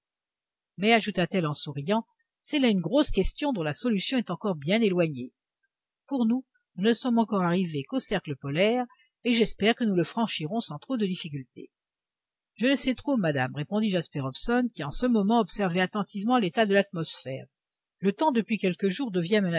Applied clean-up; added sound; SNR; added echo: none; none; none; none.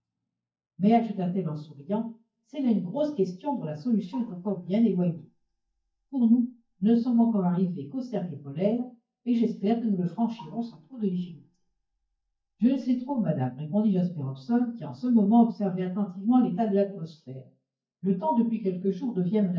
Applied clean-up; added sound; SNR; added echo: neural mask model DeepFilterNet 3.